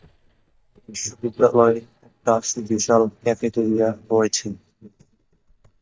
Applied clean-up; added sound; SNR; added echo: neural mask model DeepFilterNet 3.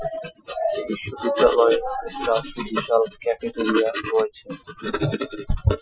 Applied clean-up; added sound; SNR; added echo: classical method Wiener filter.